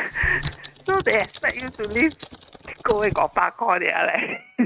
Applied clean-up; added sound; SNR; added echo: neural mask model RNNoise.